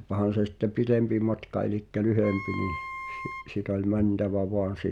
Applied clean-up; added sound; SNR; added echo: none; Wind instrument, woodwind instrument; 11 dB; none.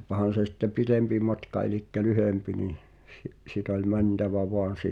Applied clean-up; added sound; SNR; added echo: none; none; none; none.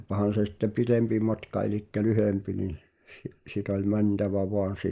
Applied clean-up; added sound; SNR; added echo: neural mask model Resemble Enhance denoiser.